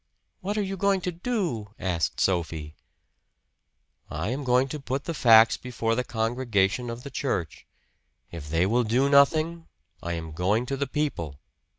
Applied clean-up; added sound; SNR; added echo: none; none; none; none.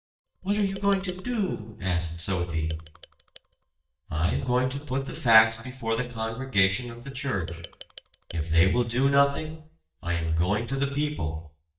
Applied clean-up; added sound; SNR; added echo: neural mask model DeepFilterNet 3.